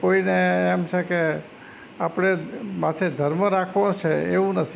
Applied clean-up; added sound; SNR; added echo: none; none; none; none.